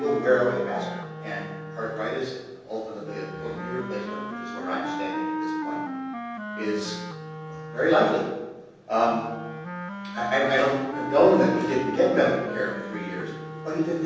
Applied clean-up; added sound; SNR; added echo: none; Wind instrument, woodwind instrument; 8 dB; reverberation time 1.1 s.